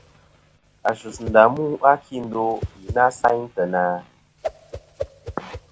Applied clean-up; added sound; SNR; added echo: none; Whoosh, swoosh, swish; 15 dB; none.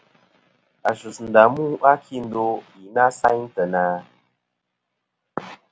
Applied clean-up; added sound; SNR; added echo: none; none; none; none.